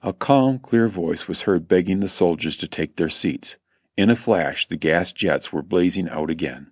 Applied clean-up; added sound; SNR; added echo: none; none; none; none.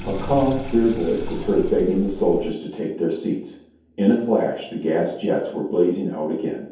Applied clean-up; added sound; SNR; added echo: none; Sink (filling or washing); 13 dB; reverberation time 0.7 s.